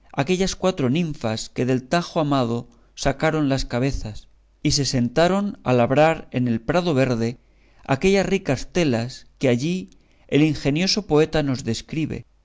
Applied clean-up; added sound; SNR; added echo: none; none; none; none.